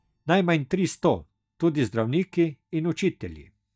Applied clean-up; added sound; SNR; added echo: neural mask model DeepFilterNet 3.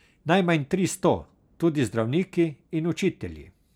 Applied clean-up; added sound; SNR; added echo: none; none; none; none.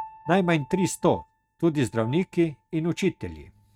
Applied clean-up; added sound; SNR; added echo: neural mask model RNNoise.